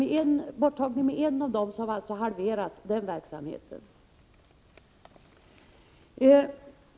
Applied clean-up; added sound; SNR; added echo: none; none; none; none.